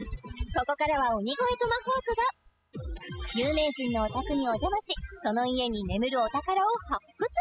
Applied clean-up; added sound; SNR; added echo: classical method spectral subtraction.